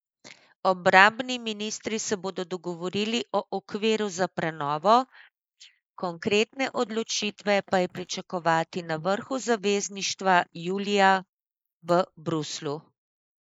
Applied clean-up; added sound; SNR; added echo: neural mask model Resemble Enhance denoiser.